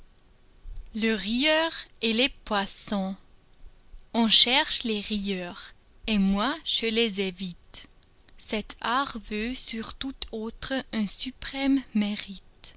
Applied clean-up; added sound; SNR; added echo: none; none; none; none.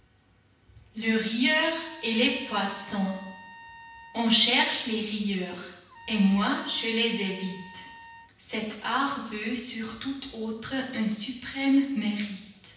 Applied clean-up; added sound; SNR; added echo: none; Trumpet; 19 dB; reverberation time 0.9 s.